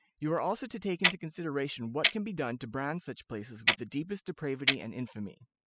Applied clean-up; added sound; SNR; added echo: classical method spectral subtraction.